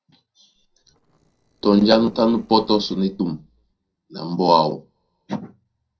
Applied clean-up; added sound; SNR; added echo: neural separator model SepFormer DNS4.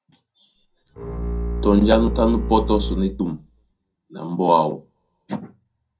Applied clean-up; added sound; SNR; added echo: none; Bowed string instrument; 4 dB; reverberation time 0.3 s.